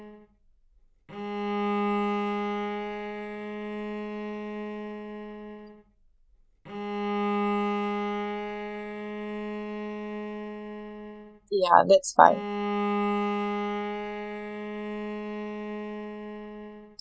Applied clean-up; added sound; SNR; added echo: none; Bowed string instrument; 1 dB; none.